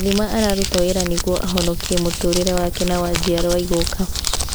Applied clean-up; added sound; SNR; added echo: none; Crumpling, crinkling; 2 dB; none.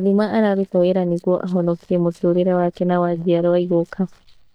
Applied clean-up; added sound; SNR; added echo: neural mask model DeepFilterNet 3.